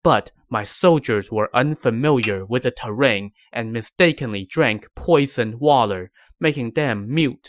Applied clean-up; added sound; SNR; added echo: classical method Wiener filter.